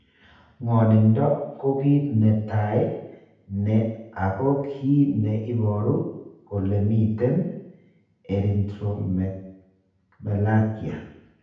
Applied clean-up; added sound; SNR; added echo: none; none; none; reverberation time 0.8 s.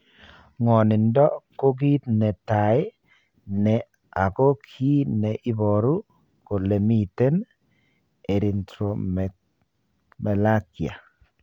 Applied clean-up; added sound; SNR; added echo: none; none; none; none.